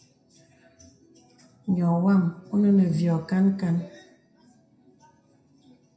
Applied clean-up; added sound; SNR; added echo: none; none; none; reverberation time 0.5 s.